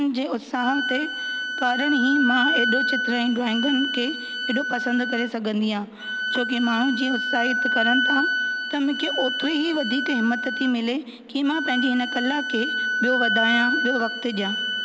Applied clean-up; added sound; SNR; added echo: none; Wind instrument, woodwind instrument; 1 dB; none.